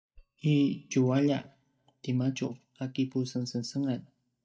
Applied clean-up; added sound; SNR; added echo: neural mask model DeepFilterNet 3.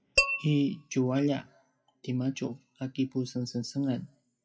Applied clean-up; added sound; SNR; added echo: classical method WPE with log-MMSE.